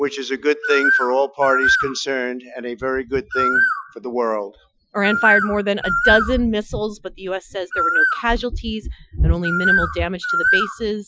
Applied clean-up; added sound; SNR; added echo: classical method Wiener filter.